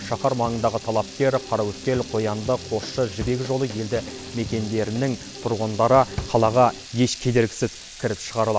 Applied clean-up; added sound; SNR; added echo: none; Drawer open or close + Water tap, faucet / Liquid; 16 dB; none.